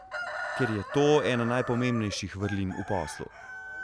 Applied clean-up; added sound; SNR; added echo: none; Chicken, rooster; 9 dB; none.